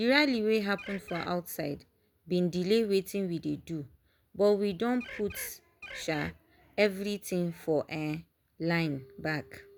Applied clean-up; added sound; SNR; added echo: none; Bird; 13 dB; none.